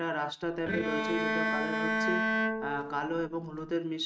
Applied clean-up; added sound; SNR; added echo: neural mask model RNNoise.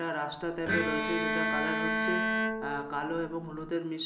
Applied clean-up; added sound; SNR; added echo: none; Bowed string instrument; -2 dB; none.